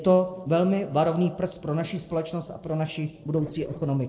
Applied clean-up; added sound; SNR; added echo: neural separator model SepFormer DNS4.